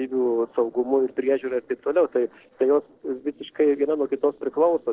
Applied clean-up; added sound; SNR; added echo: neural separator model SepFormer DNS4.